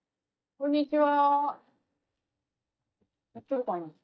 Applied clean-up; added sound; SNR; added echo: neural mask model DeepFilterNet 3.